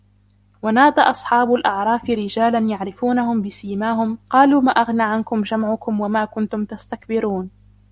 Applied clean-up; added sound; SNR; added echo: none; none; none; none.